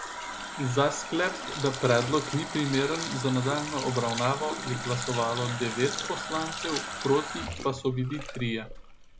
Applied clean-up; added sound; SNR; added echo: none; Water tap, faucet; 6 dB; none.